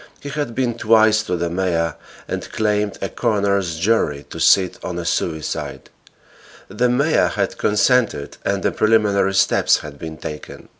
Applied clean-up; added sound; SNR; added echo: none; none; none; none.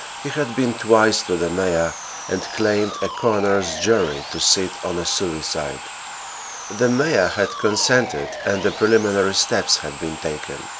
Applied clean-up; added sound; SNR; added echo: none; Sawing; 11 dB; none.